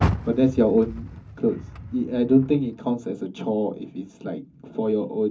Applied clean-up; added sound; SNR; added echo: none; Car; 9 dB; reverberation time 0.3 s.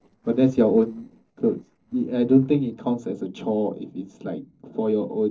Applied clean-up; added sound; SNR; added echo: neural separator model SepFormer DNS4.